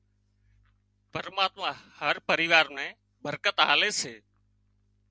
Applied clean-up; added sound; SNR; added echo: none; none; none; none.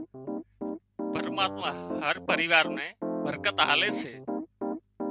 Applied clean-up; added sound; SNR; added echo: none; Piano; 5 dB; none.